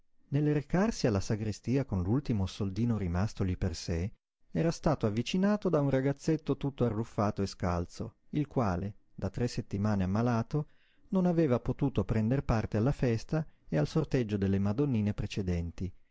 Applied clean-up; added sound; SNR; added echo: none; none; none; none.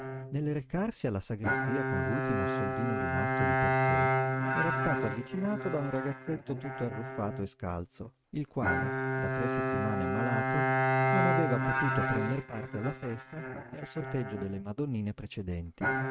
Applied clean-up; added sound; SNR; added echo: neural mask model RNNoise.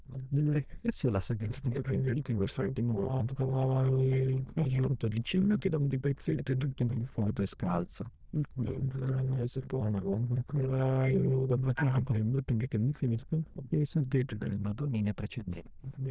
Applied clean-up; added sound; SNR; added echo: neural diffusion model UNIVERSE++.